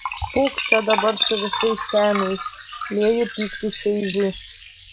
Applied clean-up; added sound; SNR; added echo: classical method log-MMSE.